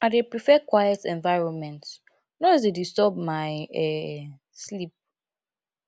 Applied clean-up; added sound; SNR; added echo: none; none; none; none.